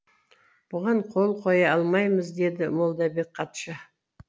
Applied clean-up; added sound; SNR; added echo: none; none; none; none.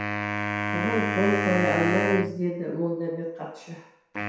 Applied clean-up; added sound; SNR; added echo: none; Wind instrument, woodwind instrument; 2 dB; reverberation time 0.7 s.